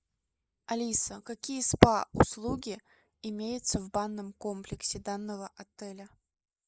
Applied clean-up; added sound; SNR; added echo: neural mask model Resemble Enhance denoiser.